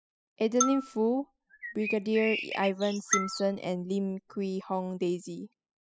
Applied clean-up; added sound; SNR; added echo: classical method spectral subtraction.